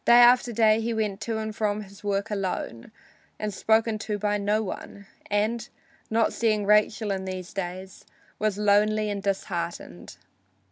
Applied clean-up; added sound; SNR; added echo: none; none; none; none.